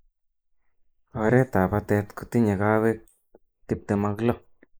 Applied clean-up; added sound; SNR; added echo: neural mask model Resemble Enhance denoiser.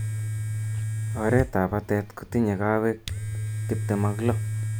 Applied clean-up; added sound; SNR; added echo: none; Domestic sounds, home sounds; 3 dB; none.